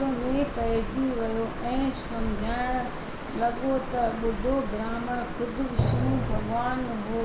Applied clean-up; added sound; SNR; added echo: none; Drum; 1 dB; none.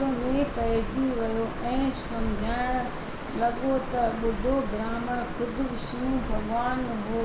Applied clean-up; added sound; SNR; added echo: none; none; none; none.